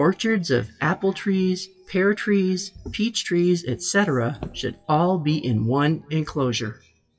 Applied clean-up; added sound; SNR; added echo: classical method WPE with log-MMSE.